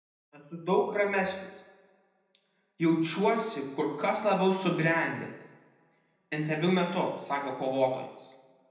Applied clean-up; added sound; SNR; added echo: none; none; none; reverberation time 0.8 s.